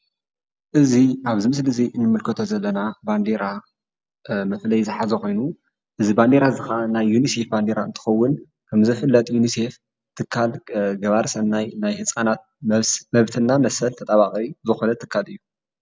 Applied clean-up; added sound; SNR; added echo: none; none; none; none.